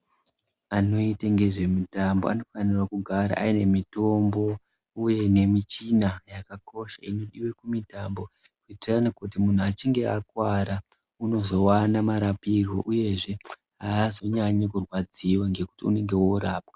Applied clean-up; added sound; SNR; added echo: none; none; none; none.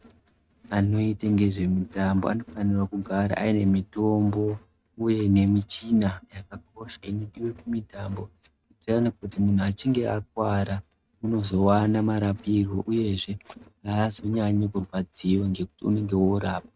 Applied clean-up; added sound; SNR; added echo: neural mask model RNNoise.